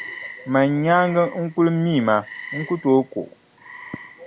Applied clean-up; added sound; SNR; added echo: none; Frog; 18 dB; none.